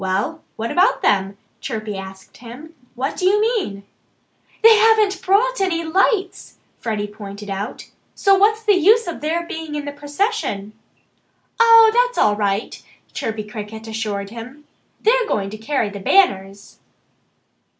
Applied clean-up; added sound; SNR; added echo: none; none; none; none.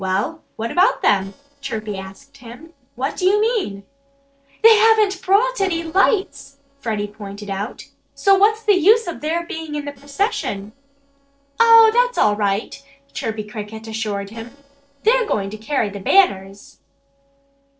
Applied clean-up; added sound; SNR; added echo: neural separator model SepFormer DNS4.